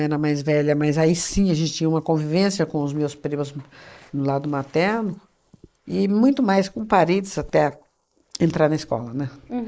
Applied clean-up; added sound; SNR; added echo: neural mask model Resemble Enhance denoiser.